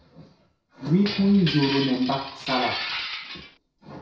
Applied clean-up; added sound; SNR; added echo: none; Glass; 7 dB; reverberation time 0.6 s.